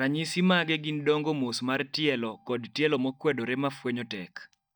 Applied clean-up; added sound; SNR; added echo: neural mask model DeepFilterNet 3.